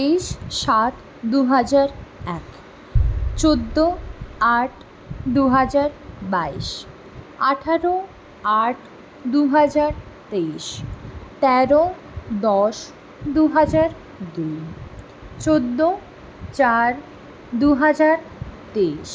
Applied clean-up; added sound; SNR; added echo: none; Boom; 6 dB; none.